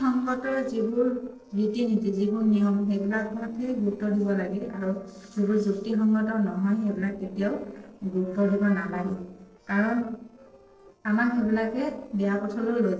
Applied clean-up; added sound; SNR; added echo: neural separator model SepFormer DNS4.